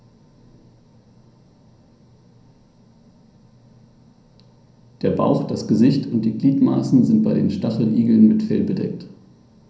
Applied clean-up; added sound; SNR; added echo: none; none; none; reverberation time 0.6 s.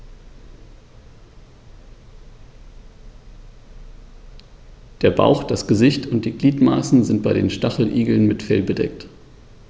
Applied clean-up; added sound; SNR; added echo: none; none; none; none.